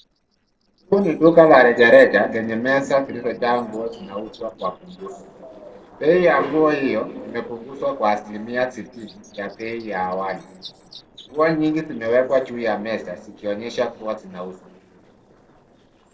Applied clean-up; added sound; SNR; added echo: neural separator model SepFormer DNS4.